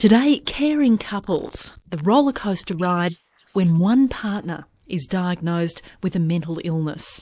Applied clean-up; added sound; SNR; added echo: neural mask model Resemble Enhance denoiser.